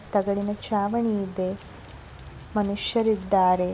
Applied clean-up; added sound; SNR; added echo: none; Rain; 19 dB; none.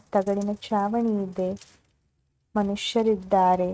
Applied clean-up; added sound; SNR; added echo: neural mask model RNNoise.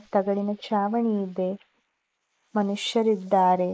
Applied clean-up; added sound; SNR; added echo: neural mask model Resemble Enhance denoiser.